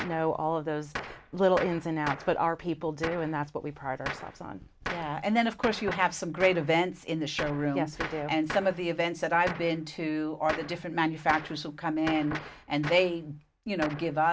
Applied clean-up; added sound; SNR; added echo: none; Gunshot, gunfire; 12 dB; none.